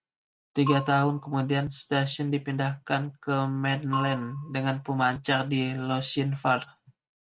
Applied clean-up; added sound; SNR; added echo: neural mask model RNNoise.